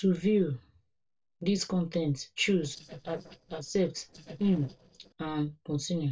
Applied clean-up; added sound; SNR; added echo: neural separator model SepFormer DNS4.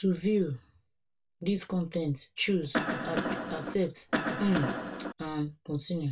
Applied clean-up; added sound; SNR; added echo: none; Cough; 1 dB; reverberation time 0.2 s.